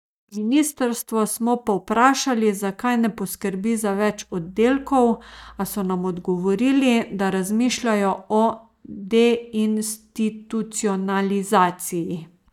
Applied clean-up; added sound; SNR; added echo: neural mask model DeepFilterNet 3.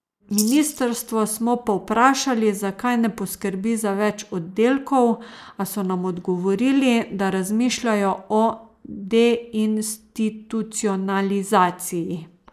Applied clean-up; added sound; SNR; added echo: neural mask model Resemble Enhance denoiser.